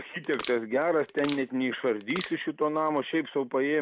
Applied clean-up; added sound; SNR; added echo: none; Crushing; 13 dB; none.